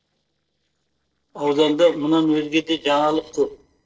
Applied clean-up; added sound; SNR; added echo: neural separator model SepFormer DNS4.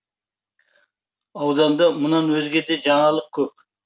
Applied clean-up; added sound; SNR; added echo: none; none; none; none.